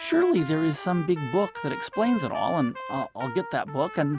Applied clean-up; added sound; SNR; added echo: none; Trumpet; 12 dB; none.